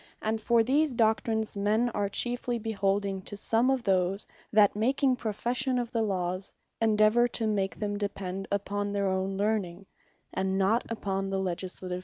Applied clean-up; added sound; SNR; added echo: none; none; none; none.